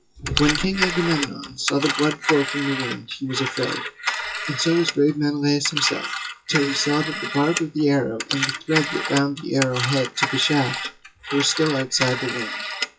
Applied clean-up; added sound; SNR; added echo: classical method WPE with log-MMSE.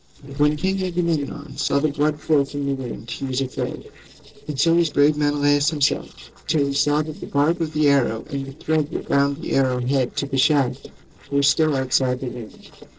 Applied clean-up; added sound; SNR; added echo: neural separator model SepFormer DNS4.